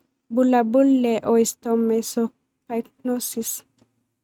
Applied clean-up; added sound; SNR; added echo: neural mask model RNNoise.